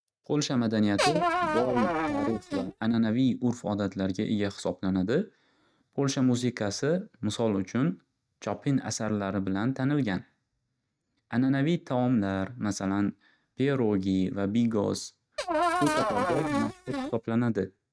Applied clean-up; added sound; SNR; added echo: neural mask model RNNoise.